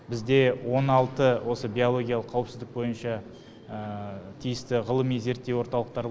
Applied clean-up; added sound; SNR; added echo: none; none; none; none.